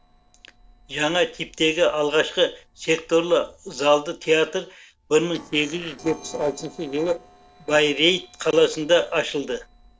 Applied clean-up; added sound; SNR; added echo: neural separator model SepFormer DNS4.